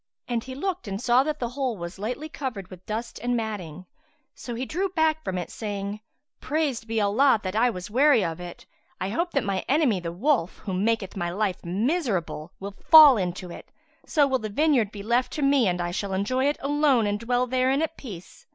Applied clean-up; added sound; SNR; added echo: none; none; none; none.